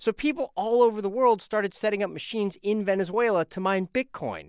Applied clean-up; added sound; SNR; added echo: none; none; none; none.